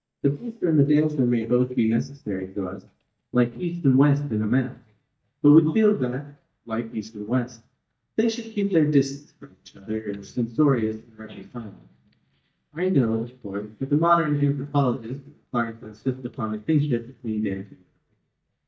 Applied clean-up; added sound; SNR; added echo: neural mask model DeepFilterNet 3.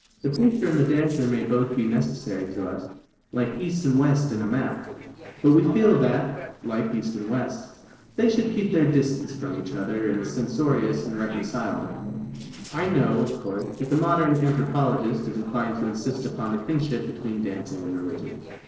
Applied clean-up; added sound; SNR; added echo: neural separator model SepFormer DNS4.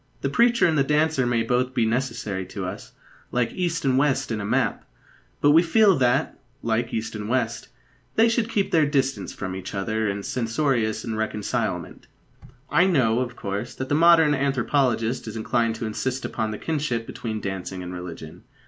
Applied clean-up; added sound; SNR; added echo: none; none; none; none.